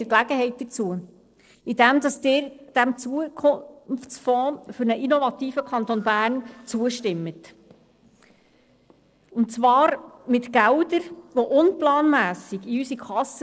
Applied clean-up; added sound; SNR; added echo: neural separator model SepFormer DNS4.